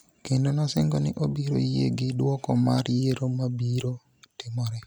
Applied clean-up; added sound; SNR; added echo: none; none; none; none.